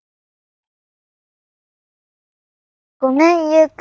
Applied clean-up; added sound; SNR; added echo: neural mask model DeepFilterNet 3.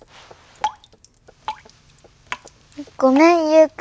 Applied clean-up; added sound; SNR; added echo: none; Drip; 14 dB; none.